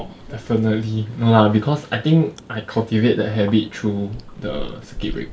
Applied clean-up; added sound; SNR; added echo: none; Chewing, mastication; 17 dB; none.